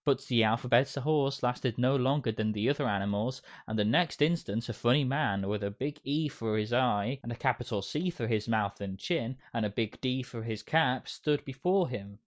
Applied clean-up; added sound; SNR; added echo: none; none; none; none.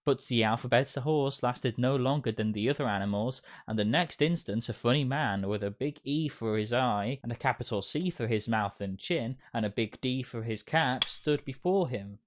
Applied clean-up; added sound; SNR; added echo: none; Cutlery, silverware; 1 dB; none.